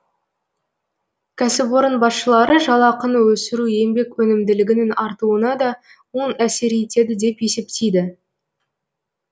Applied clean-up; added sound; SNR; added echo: none; none; none; none.